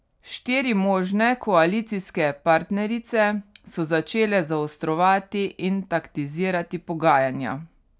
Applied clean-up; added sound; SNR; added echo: none; none; none; none.